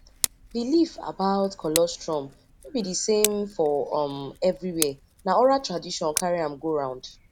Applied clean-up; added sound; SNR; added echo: none; Tick; 10 dB; none.